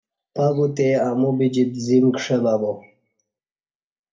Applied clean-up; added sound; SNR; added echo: none; none; none; reverberation time 0.3 s.